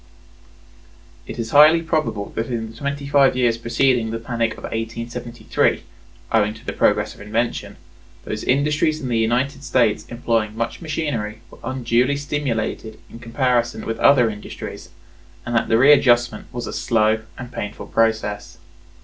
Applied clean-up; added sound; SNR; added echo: none; none; none; none.